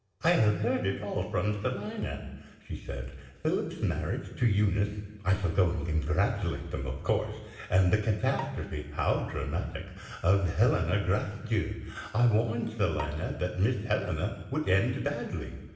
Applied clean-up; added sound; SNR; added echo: none; Bowed string instrument; 19 dB; reverberation time 1.2 s.